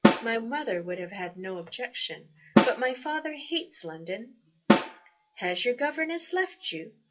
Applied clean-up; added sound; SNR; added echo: classical method WPE with log-MMSE.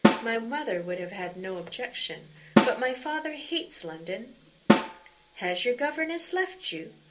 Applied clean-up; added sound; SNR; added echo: none; Snare drum; -3 dB; reverberation time 0.2 s.